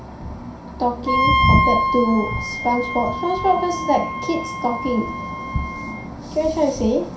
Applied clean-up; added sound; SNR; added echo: none; Wind instrument, woodwind instrument; 3 dB; reverberation time 0.5 s.